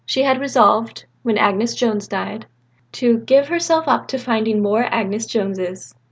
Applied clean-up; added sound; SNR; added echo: none; none; none; none.